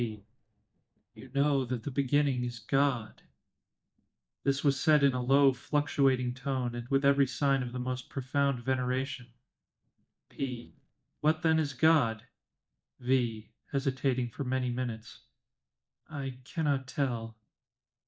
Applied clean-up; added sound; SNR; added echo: neural mask model DeepFilterNet 3.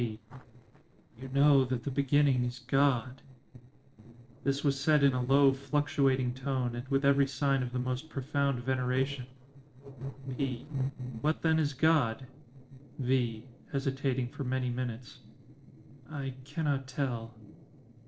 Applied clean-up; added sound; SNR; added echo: neural separator model SepFormer DNS4.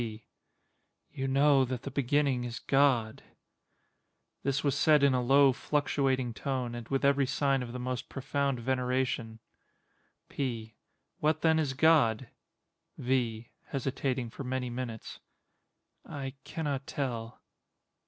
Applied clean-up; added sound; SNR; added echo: none; none; none; none.